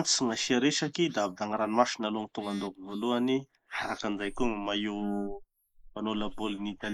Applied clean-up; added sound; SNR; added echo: neural mask model Resemble Enhance denoiser.